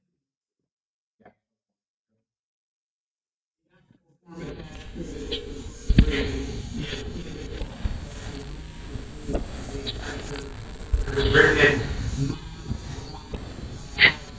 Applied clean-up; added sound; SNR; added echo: neural mask model DeepFilterNet 3.